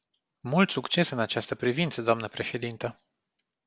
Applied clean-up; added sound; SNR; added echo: none; none; none; none.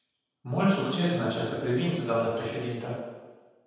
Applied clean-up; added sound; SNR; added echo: none; none; none; reverberation time 1.2 s.